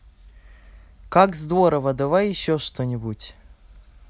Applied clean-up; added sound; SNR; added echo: none; none; none; none.